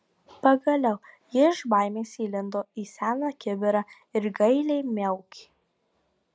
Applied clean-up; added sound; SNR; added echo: none; none; none; none.